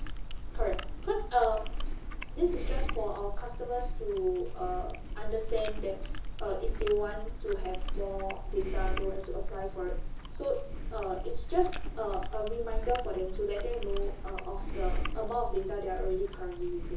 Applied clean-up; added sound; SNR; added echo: none; Chewing, mastication; -2 dB; reverberation time 0.6 s.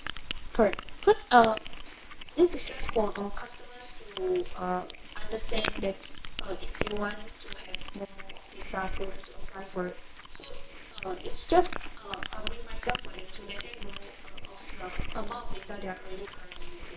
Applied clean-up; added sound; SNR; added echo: neural separator model SepFormer WHAMR!.